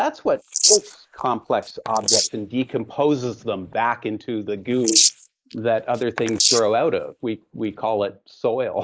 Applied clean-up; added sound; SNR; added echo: neural mask model Resemble Enhance denoiser.